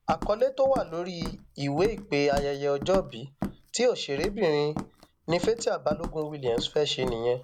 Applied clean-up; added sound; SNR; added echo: none; Walk, footsteps; 10 dB; none.